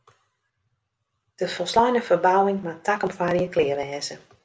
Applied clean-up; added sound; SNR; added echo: none; none; none; none.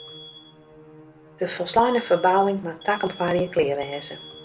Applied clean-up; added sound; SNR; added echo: none; Musical instrument + Alarm; 19 dB; none.